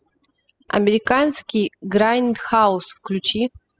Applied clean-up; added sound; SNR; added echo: classical method spectral subtraction.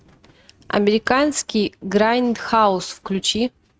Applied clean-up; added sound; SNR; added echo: neural mask model RNNoise.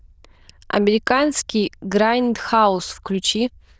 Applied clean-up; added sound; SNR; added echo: neural diffusion model UNIVERSE++.